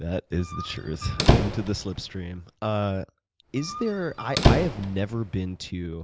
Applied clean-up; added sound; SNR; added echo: none; Squeak; -3 dB; none.